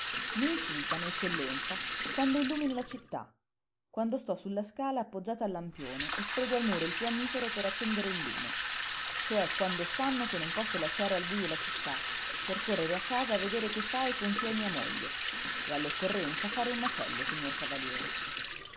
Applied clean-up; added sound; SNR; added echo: none; Sink (filling or washing) / Water tap, faucet; -3 dB; none.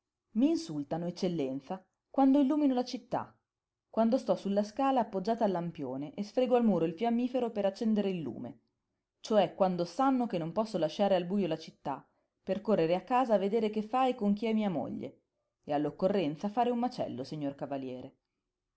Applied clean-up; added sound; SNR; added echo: none; none; none; none.